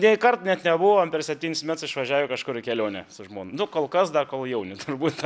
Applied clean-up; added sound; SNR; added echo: none; none; none; none.